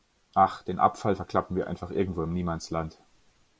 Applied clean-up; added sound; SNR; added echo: none; none; none; none.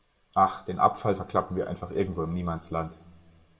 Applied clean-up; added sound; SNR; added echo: none; none; none; reverberation time 0.7 s.